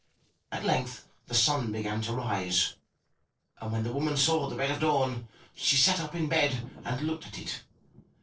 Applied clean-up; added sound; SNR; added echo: neural separator model SepFormer DNS4.